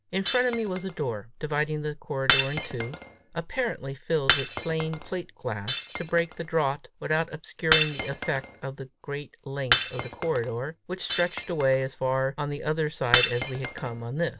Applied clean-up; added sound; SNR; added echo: none; Shatter; 1 dB; none.